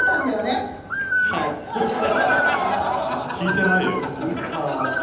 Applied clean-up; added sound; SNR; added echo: none; Bird; 2 dB; reverberation time 0.9 s.